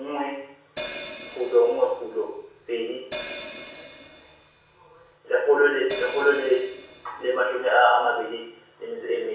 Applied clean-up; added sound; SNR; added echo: none; Hi-hat; 14 dB; reverberation time 0.6 s.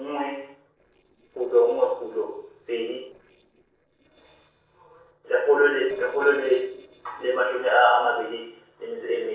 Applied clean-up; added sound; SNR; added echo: neural separator model SepFormer DNS4.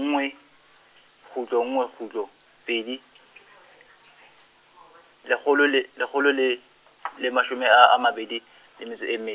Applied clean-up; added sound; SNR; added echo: none; none; none; none.